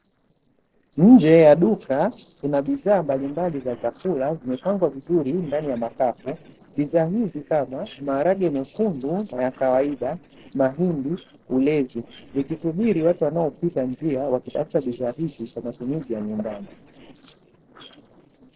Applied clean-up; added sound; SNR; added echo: neural separator model SepFormer DNS4.